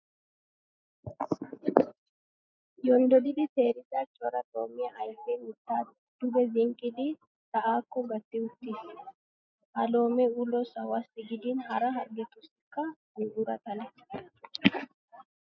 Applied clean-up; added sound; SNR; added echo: neural mask model Resemble Enhance denoiser.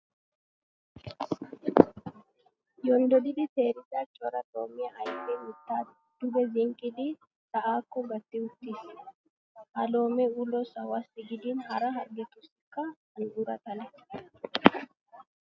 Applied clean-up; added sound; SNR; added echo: none; Snare drum; 15 dB; none.